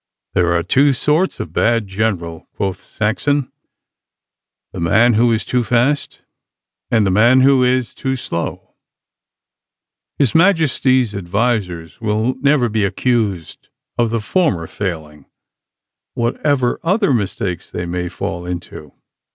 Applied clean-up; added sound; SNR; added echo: none; none; none; none.